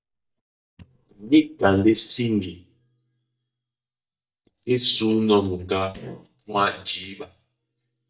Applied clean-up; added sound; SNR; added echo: neural mask model DeepFilterNet 3.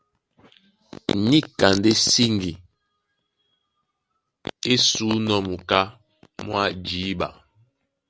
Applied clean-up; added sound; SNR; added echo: none; none; none; none.